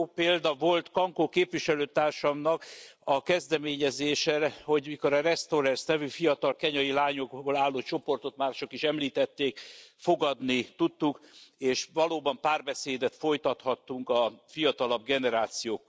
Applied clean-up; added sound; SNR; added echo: none; none; none; none.